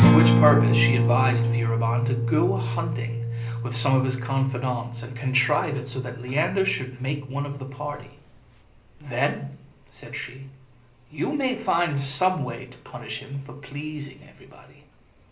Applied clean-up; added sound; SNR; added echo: none; Acoustic guitar; -1 dB; reverberation time 0.5 s.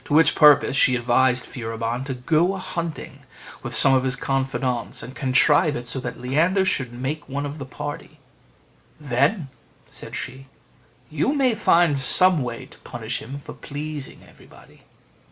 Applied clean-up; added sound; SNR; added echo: none; none; none; none.